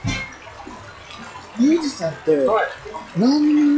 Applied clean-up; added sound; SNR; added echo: classical method log-MMSE.